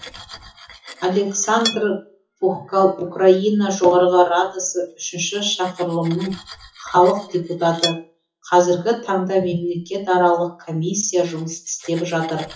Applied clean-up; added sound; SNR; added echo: classical method WPE with log-MMSE.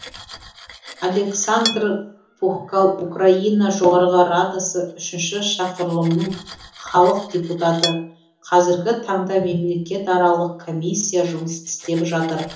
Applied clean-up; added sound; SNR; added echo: none; Cutlery, silverware; 16 dB; reverberation time 0.7 s.